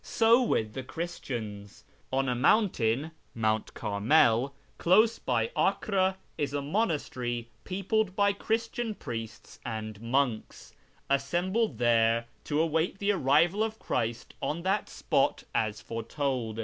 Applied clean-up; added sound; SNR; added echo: none; none; none; none.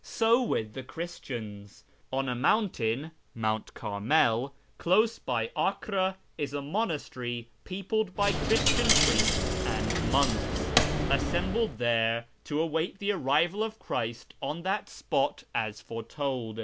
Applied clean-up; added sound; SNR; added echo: none; Coin (dropping); -3 dB; none.